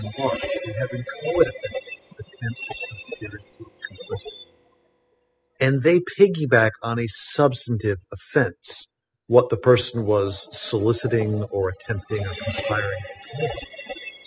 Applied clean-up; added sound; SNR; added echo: classical method spectral subtraction.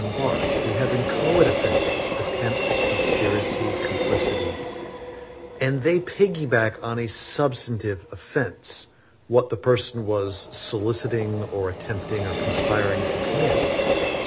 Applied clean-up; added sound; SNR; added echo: none; Train; 1 dB; none.